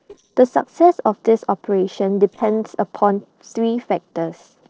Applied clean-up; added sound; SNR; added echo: neural separator model SepFormer DNS4.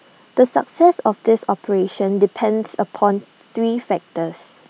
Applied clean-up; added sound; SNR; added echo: none; none; none; none.